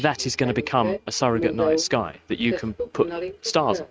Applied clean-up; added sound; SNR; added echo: neural mask model RNNoise.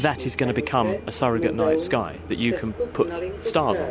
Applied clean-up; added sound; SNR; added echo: none; Subway, metro, underground; 3 dB; none.